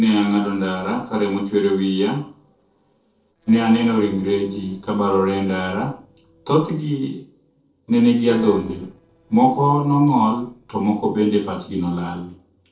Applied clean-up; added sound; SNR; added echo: neural separator model SepFormer DNS4.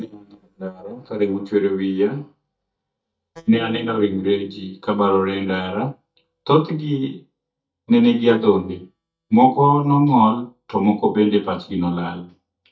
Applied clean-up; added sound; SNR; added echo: neural mask model DeepFilterNet 3.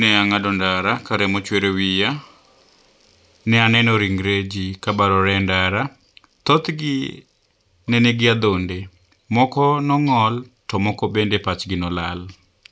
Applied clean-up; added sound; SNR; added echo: none; none; none; none.